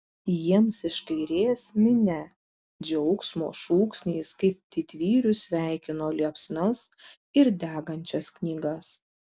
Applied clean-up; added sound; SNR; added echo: none; none; none; none.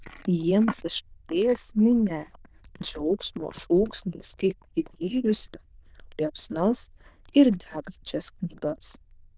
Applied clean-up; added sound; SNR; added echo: neural diffusion model UNIVERSE++.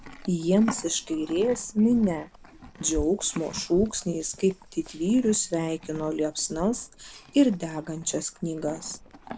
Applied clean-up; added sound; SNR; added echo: none; Livestock, farm animals, working animals; 15 dB; none.